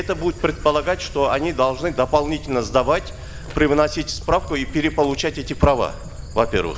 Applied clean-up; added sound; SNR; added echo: none; Dog; 12 dB; none.